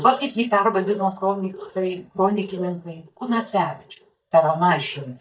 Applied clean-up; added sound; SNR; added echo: neural mask model DeepFilterNet 3.